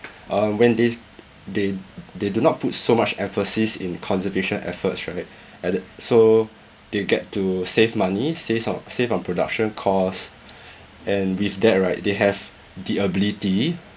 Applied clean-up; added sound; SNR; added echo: none; none; none; none.